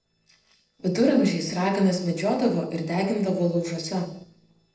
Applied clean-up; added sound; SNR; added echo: neural separator model SepFormer DNS4.